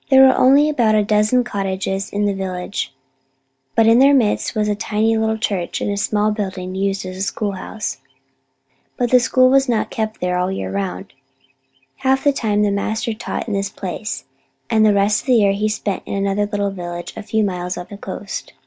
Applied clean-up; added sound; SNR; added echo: none; none; none; none.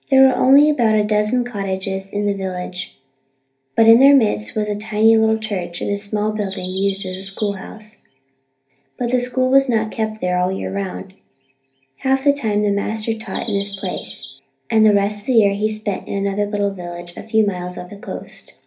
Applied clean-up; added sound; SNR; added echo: none; Bird vocalization, bird call, bird song; 13 dB; reverberation time 0.3 s.